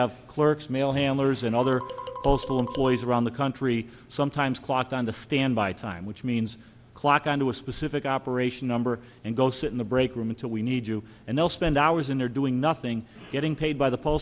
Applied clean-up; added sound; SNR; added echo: none; Marimba, xylophone; 12 dB; none.